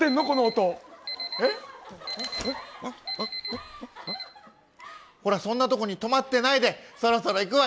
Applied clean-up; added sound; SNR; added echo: none; none; none; none.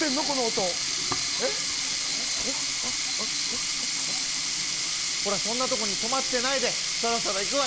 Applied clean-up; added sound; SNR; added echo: none; Sink (filling or washing); -4 dB; none.